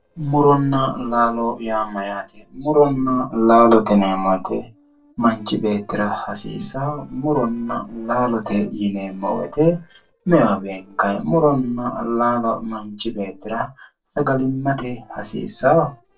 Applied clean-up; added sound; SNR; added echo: neural separator model SepFormer DNS4.